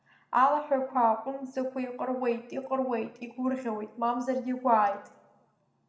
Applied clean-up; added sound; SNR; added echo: none; none; none; reverberation time 0.6 s.